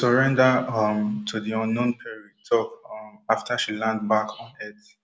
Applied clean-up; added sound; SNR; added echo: none; none; none; none.